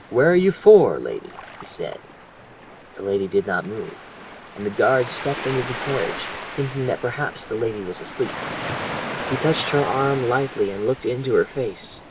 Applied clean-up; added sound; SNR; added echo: none; Waves, surf; 11 dB; none.